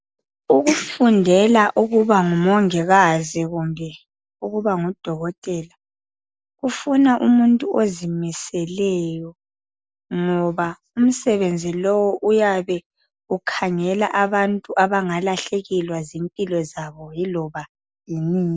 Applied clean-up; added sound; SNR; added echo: none; none; none; none.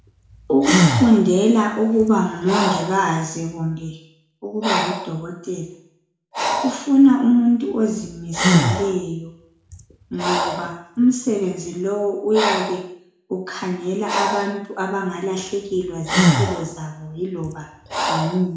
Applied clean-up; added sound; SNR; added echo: none; Breathing; 4 dB; reverberation time 0.6 s.